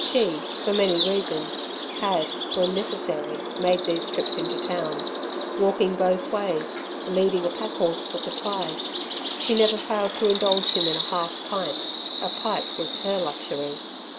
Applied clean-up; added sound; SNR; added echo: none; Bird vocalization, bird call, bird song; 4 dB; none.